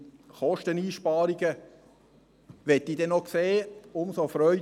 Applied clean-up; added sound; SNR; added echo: none; none; none; none.